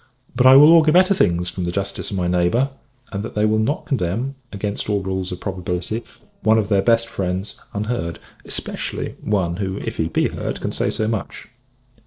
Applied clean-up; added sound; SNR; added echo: neural separator model SepFormer DNS4.